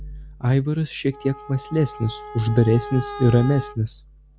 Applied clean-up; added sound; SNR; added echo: none; Wind instrument, woodwind instrument; 15 dB; none.